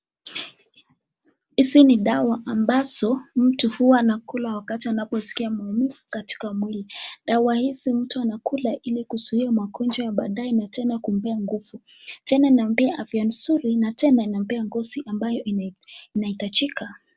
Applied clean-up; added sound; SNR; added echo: none; none; none; none.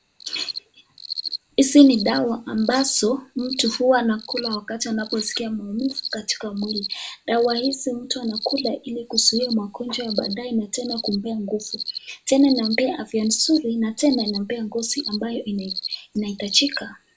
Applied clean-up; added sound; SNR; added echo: none; Cricket; 11 dB; reverberation time 0.2 s.